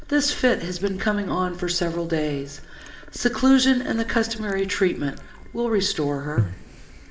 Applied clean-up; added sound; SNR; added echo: none; Chewing, mastication; 13 dB; reverberation time 1.5 s.